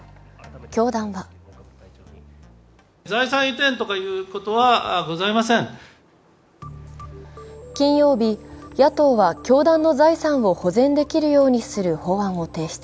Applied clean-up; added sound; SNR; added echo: none; none; none; none.